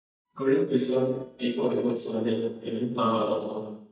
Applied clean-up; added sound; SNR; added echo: neural mask model DeepFilterNet 3.